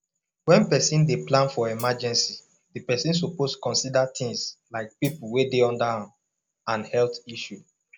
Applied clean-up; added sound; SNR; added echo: none; Hi-hat; 19 dB; none.